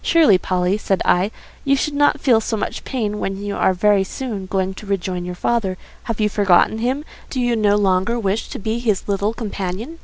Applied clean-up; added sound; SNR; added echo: none; none; none; none.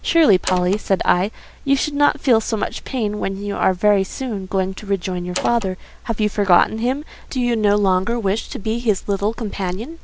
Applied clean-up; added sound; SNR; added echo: none; Door; 10 dB; none.